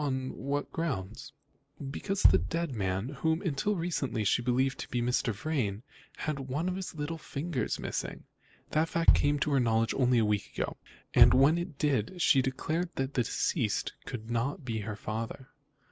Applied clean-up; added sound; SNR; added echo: none; Bass drum; 0 dB; none.